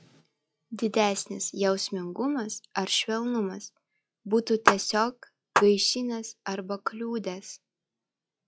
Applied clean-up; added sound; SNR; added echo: classical method log-MMSE.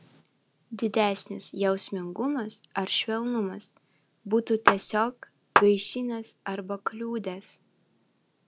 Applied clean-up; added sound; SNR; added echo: none; Clapping; -5 dB; none.